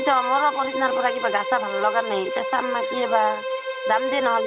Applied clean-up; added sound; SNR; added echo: none; Bowed string instrument; 3 dB; none.